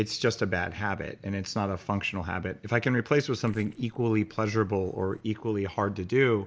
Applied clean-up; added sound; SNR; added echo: neural separator model SepFormer DNS4.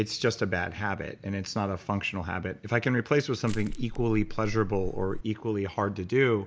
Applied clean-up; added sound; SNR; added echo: none; Crushing; 5 dB; none.